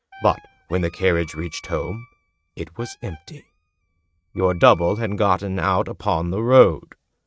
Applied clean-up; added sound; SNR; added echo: neural mask model RNNoise.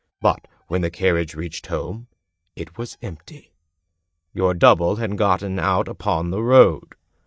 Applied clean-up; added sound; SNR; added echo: neural mask model DeepFilterNet 3.